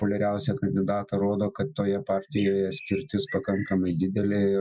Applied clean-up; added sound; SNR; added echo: classical method Wiener filter.